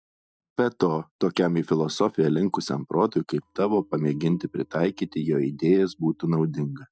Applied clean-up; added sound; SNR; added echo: neural mask model DeepFilterNet 3.